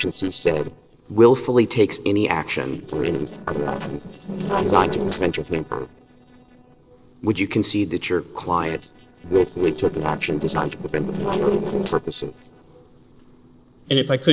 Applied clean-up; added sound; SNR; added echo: neural separator model SepFormer DNS4.